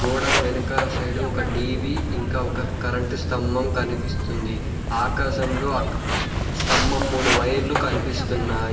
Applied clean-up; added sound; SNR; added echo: none; Walk, footsteps; -2 dB; reverberation time 1.0 s.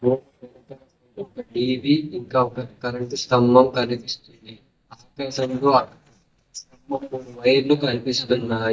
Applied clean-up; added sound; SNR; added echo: neural mask model DeepFilterNet 3.